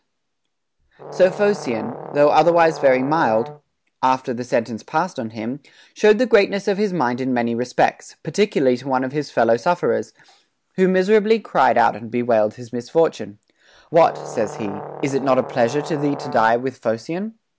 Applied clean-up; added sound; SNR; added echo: none; Brass instrument; 13 dB; none.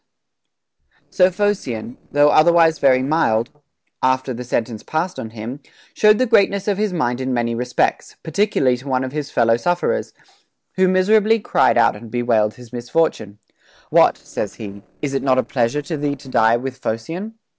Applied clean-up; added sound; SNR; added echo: neural separator model SepFormer DNS4.